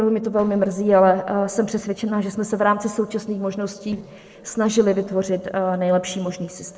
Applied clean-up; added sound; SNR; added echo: neural separator model SepFormer DNS4.